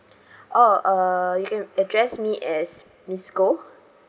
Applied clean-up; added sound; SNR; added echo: none; none; none; none.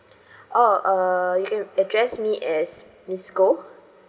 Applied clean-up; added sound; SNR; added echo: none; none; none; reverberation time 2.3 s.